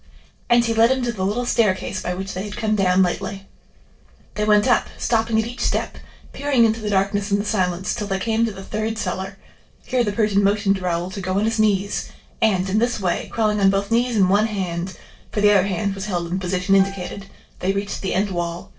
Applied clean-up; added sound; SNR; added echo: neural separator model SepFormer DNS4.